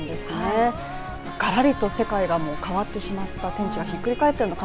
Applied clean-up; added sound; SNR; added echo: none; Sliding door; 11 dB; none.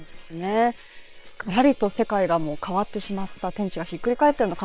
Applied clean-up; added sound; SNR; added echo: neural separator model SepFormer WHAM!.